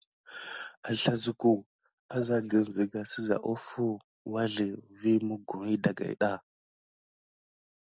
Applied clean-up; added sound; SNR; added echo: none; none; none; none.